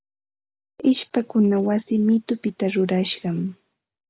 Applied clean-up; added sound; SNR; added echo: none; none; none; none.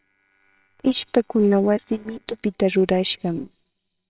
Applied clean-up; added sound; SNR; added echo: neural separator model SepFormer WHAMR!.